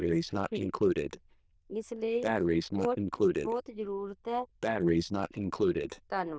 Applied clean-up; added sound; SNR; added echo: neural diffusion model UNIVERSE++.